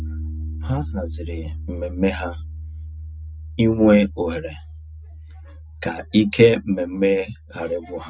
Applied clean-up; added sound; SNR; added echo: none; Piano; 11 dB; none.